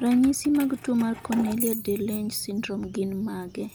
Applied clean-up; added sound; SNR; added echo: none; Keys jangling; 14 dB; none.